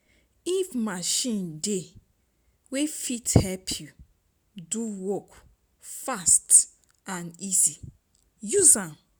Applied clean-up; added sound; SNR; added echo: none; none; none; none.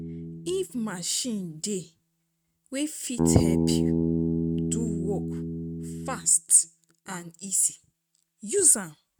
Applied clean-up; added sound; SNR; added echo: neural mask model RNNoise.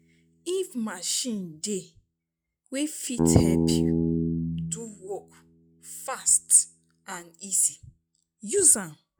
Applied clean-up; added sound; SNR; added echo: classical method log-MMSE.